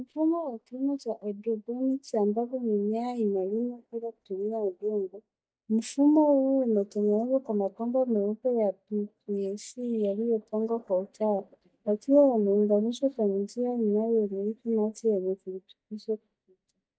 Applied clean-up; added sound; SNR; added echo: neural mask model DeepFilterNet 3.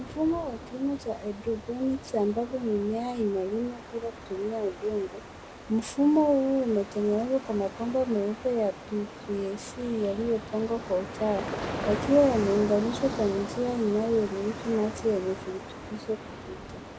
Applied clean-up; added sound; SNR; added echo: none; Ocean; 11 dB; none.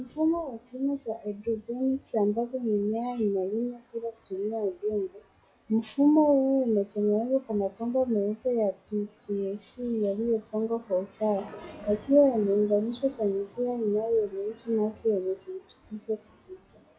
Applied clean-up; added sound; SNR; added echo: classical method log-MMSE.